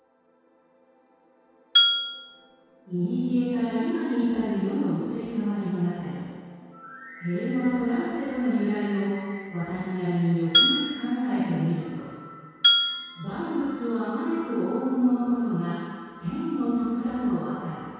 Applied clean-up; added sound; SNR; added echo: none; Glass; -3 dB; reverberation time 2.0 s.